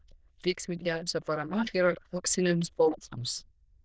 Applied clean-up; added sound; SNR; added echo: neural diffusion model UNIVERSE++.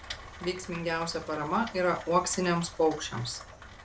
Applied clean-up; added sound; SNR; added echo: none; Rain; 15 dB; none.